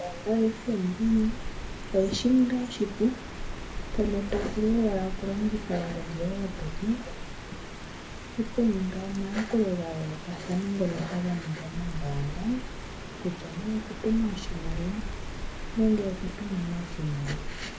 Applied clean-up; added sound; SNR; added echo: none; Rain; 7 dB; reverberation time 0.3 s.